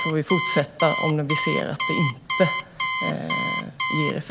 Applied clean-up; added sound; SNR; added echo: none; Alarm; 2 dB; none.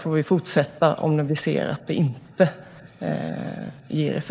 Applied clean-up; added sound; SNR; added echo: neural mask model Resemble Enhance denoiser.